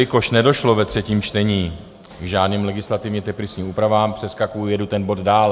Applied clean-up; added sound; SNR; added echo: none; none; none; none.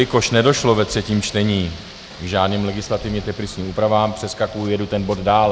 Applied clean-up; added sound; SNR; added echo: none; Rain; 18 dB; none.